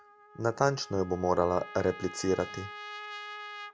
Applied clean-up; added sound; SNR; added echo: none; Trumpet; 13 dB; none.